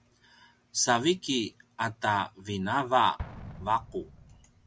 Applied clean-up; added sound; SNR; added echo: none; Explosion; 18 dB; none.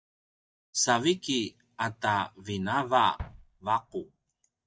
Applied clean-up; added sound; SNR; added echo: neural mask model DeepFilterNet 3.